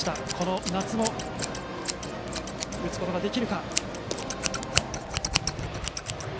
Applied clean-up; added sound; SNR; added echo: none; Scissors; 3 dB; none.